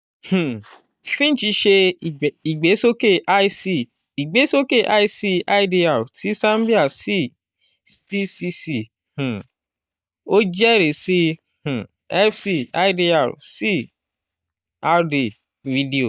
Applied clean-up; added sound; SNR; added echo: neural mask model DeepFilterNet 3.